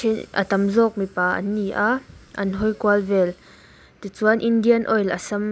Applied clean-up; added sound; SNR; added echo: none; none; none; none.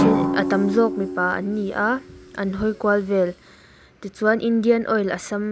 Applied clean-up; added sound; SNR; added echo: none; Drum; 6 dB; none.